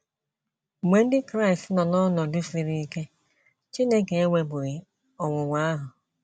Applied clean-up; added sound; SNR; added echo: none; none; none; none.